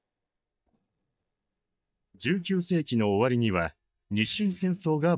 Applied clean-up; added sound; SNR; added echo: neural mask model DeepFilterNet 3.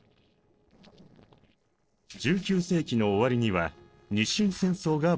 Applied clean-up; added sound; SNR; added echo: neural separator model SepFormer DNS4.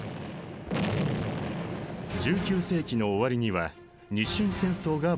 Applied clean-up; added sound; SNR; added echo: none; none; none; none.